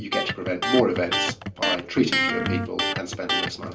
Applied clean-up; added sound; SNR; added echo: none; Electric guitar; 0 dB; reverberation time 0.3 s.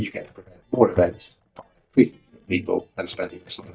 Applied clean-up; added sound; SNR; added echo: neural mask model DeepFilterNet 3.